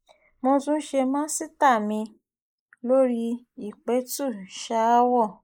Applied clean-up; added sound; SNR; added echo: neural mask model Resemble Enhance denoiser.